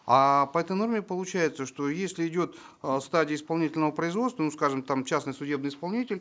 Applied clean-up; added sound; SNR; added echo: neural mask model Resemble Enhance denoiser.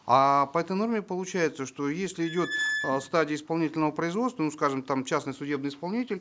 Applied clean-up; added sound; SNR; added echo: none; Squeak; 5 dB; none.